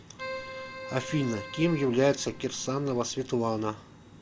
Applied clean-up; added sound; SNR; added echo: none; Keyboard (musical); 12 dB; none.